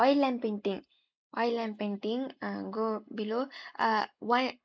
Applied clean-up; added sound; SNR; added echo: neural mask model Resemble Enhance denoiser.